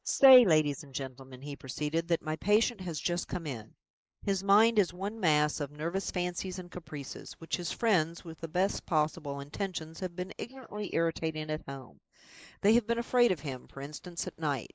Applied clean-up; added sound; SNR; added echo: neural mask model Resemble Enhance denoiser.